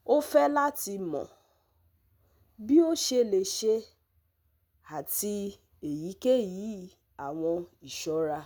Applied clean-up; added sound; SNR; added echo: none; none; none; none.